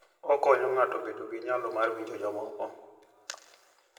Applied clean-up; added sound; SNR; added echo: none; none; none; reverberation time 1.0 s.